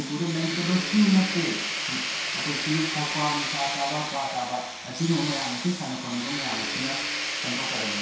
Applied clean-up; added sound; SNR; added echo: none; Tools; 2 dB; reverberation time 0.7 s.